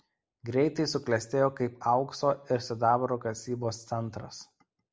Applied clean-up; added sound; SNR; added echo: none; none; none; none.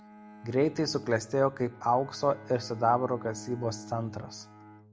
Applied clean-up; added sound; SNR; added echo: none; Bowed string instrument; 17 dB; none.